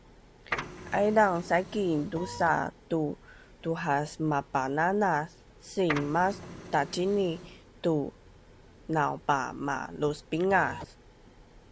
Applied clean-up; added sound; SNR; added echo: none; Printer + Printer; 10 dB; none.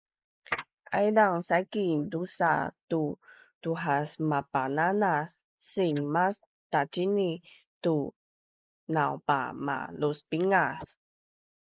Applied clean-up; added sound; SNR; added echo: neural mask model Resemble Enhance denoiser.